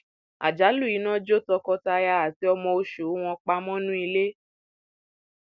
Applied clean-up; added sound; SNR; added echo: none; none; none; none.